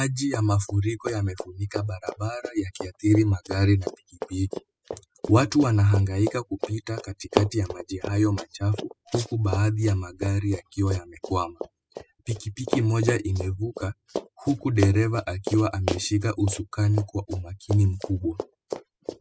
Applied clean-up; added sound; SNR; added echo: classical method spectral subtraction.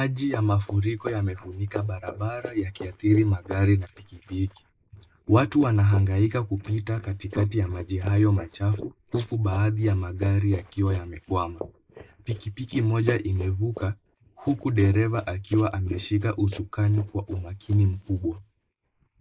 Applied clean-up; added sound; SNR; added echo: neural mask model Resemble Enhance denoiser.